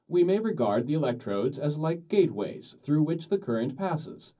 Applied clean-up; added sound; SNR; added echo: none; none; none; reverberation time 0.4 s.